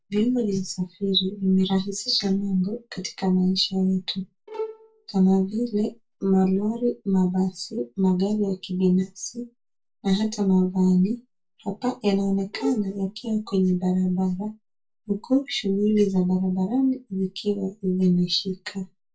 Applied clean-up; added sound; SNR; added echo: none; Bowed string instrument; 13 dB; reverberation time 0.2 s.